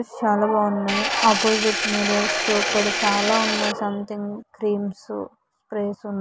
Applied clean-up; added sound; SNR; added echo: none; Engine; 1 dB; none.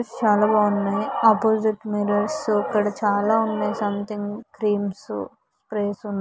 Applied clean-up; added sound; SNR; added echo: none; none; none; none.